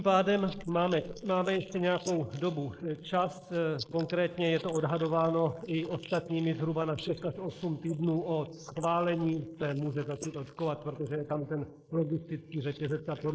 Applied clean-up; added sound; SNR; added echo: neural mask model Resemble Enhance denoiser.